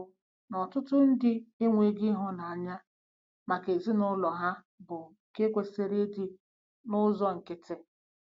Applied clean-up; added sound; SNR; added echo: none; none; none; none.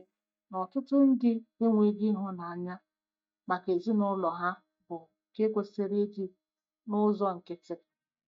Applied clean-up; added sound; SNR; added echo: neural mask model DeepFilterNet 3.